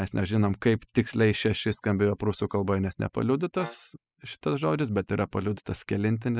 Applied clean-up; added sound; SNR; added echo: classical method spectral subtraction.